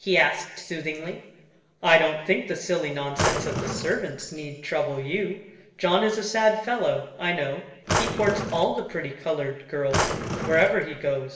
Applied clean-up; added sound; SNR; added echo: none; Drawer open or close; 3 dB; reverberation time 1.1 s.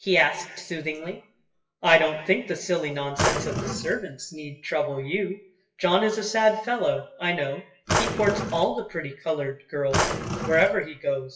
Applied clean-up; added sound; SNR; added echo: classical method WPE with log-MMSE.